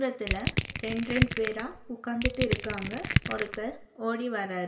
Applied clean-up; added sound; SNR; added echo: none; Crushing; -2 dB; reverberation time 1.7 s.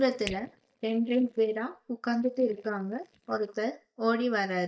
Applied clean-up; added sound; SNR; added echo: neural mask model DeepFilterNet 3.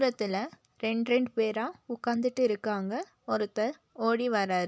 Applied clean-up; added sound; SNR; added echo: none; none; none; none.